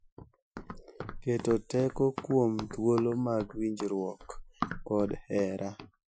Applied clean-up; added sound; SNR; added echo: classical method Wiener filter.